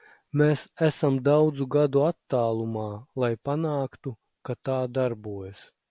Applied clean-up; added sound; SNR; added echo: none; none; none; none.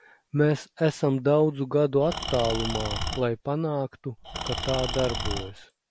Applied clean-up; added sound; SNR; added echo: none; Engine / Tools; 5 dB; none.